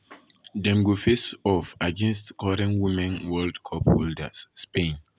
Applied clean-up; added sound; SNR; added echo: none; none; none; none.